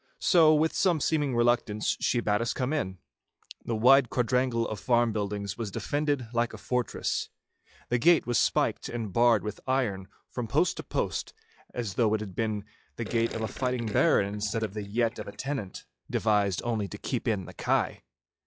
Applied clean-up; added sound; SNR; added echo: classical method log-MMSE.